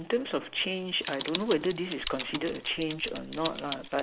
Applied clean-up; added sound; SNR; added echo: neural mask model Resemble Enhance denoiser.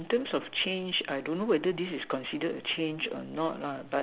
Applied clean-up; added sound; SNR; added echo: none; none; none; none.